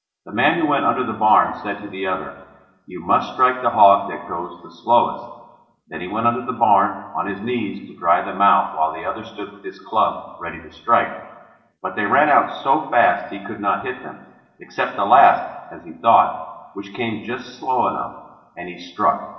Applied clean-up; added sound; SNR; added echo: none; none; none; reverberation time 1.0 s.